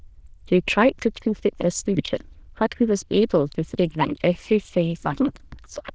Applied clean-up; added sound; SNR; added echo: neural diffusion model UNIVERSE++.